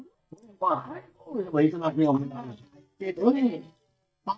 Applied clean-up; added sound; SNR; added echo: neural mask model DeepFilterNet 3.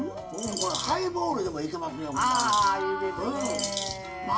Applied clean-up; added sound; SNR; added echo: none; Bird vocalization, bird call, bird song; 6 dB; reverberation time 0.5 s.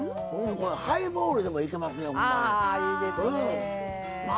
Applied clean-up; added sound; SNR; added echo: none; none; none; none.